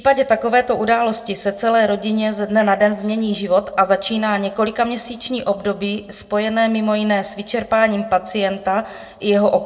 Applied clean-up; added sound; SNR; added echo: neural separator model SepFormer DNS4.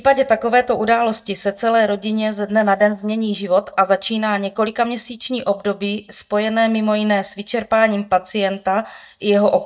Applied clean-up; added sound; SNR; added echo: neural mask model DeepFilterNet 3.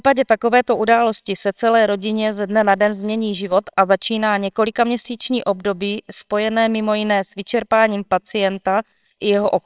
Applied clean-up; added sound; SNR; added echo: neural separator model SepFormer WHAMR!.